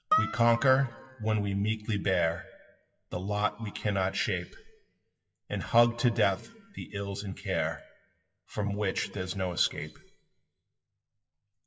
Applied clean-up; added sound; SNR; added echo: classical method WPE with log-MMSE.